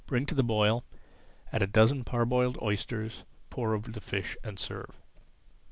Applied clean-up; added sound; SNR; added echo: none; none; none; none.